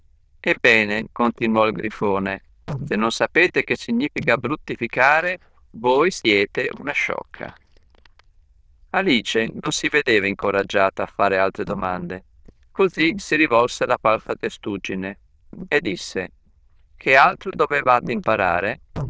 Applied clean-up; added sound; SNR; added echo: neural diffusion model UNIVERSE++.